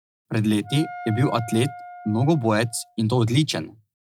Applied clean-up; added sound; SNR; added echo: none; Wind instrument, woodwind instrument; 16 dB; none.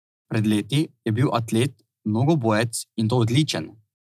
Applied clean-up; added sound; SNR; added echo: none; none; none; none.